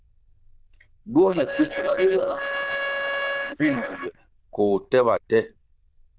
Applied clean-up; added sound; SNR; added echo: neural diffusion model UNIVERSE++.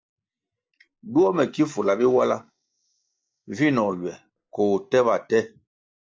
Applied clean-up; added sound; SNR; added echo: neural mask model Resemble Enhance denoiser.